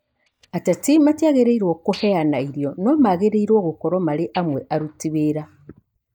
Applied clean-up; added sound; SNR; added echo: neural mask model DeepFilterNet 3.